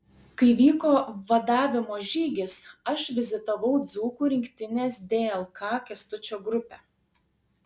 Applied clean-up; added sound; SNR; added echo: none; none; none; none.